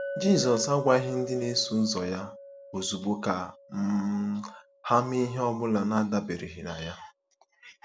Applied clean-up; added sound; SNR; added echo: none; Chink, clink; 13 dB; none.